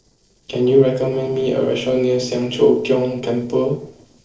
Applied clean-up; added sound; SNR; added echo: neural separator model SepFormer DNS4.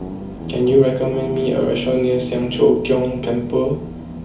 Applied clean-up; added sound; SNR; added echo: none; Guitar; 12 dB; reverberation time 0.4 s.